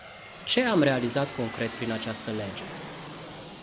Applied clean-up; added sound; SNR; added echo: none; Aircraft; 12 dB; none.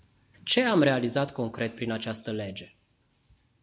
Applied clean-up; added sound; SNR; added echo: none; none; none; none.